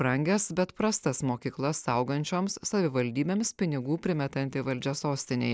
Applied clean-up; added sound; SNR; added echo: none; none; none; none.